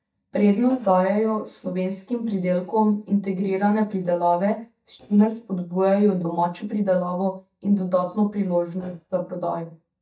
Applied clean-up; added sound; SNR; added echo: neural mask model DeepFilterNet 3.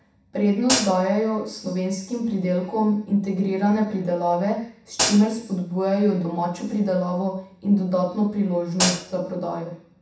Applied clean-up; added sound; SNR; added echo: none; Hi-hat; 1 dB; reverberation time 0.7 s.